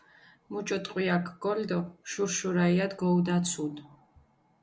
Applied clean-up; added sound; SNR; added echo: none; none; none; none.